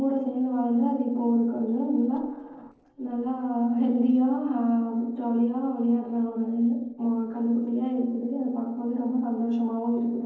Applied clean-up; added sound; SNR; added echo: neural separator model SepFormer DNS4.